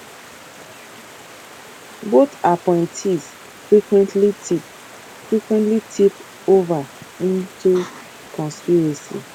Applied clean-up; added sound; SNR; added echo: none; Stream; 20 dB; none.